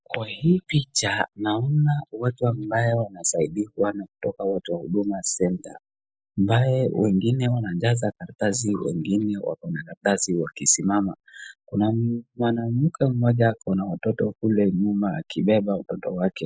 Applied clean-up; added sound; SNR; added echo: neural mask model Resemble Enhance denoiser.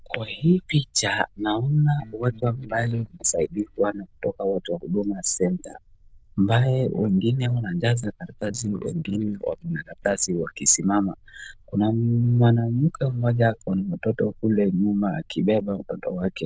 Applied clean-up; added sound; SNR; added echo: neural diffusion model UNIVERSE++.